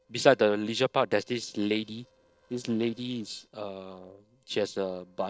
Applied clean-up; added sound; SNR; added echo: neural separator model SepFormer DNS4.